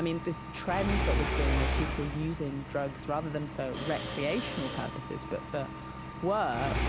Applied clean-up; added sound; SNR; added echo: none; Mechanisms; 0 dB; none.